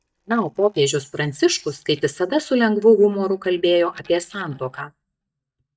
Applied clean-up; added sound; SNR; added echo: neural mask model DeepFilterNet 3.